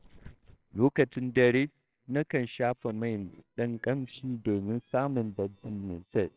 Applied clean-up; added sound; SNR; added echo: neural separator model SepFormer WHAMR!.